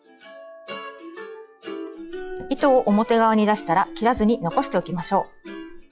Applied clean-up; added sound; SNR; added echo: classical method log-MMSE.